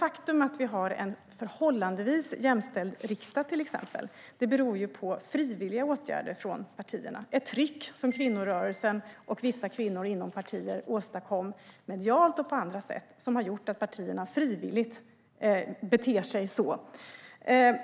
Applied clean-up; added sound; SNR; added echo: none; Piano; 20 dB; none.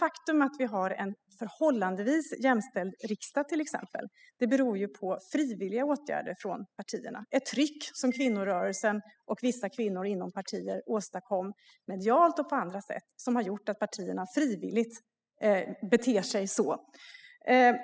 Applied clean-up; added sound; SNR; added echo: classical method spectral subtraction.